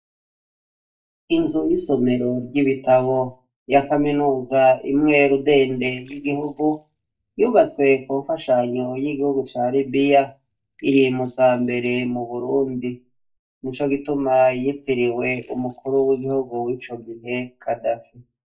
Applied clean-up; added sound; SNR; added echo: neural mask model DeepFilterNet 3.